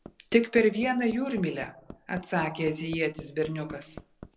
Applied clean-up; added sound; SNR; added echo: none; Hammer; 19 dB; none.